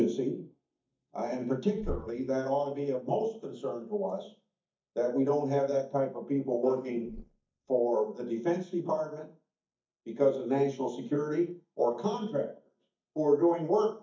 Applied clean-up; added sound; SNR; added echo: neural mask model DeepFilterNet 3.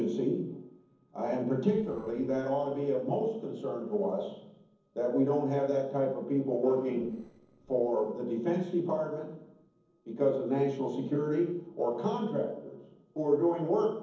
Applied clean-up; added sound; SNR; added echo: neural separator model SepFormer DNS4.